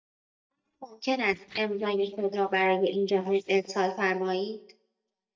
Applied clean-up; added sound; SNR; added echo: neural mask model DeepFilterNet 3.